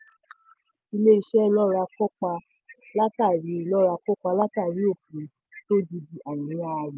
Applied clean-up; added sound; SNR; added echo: none; none; none; none.